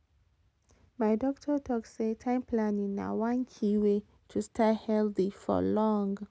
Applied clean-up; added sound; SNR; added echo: none; none; none; none.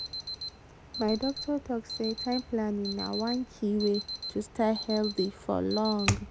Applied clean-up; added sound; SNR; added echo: none; Alarm; 7 dB; none.